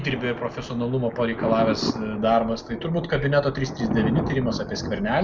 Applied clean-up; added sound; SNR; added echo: none; Thunder; 6 dB; none.